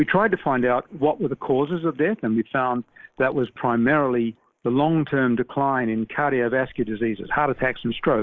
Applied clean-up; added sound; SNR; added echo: neural mask model Resemble Enhance denoiser.